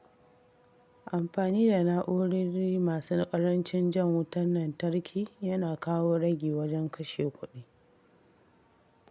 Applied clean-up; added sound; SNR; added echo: none; none; none; none.